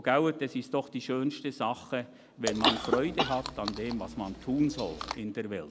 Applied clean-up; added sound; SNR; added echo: none; Chewing, mastication / Cough; 2 dB; none.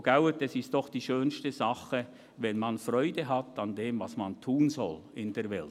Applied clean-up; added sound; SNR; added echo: none; none; none; none.